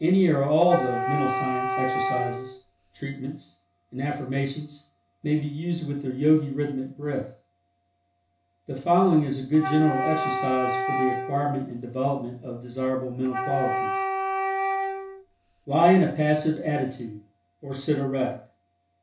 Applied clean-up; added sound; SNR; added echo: none; Wind instrument, woodwind instrument; 3 dB; reverberation time 0.3 s.